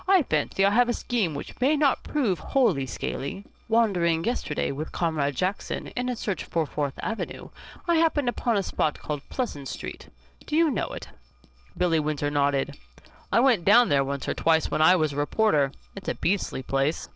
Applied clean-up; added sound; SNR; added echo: neural separator model SepFormer DNS4.